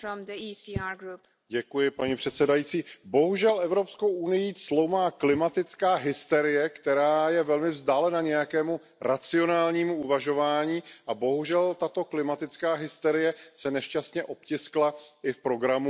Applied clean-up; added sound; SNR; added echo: none; none; none; none.